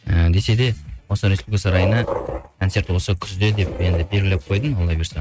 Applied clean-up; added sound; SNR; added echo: neural mask model RNNoise.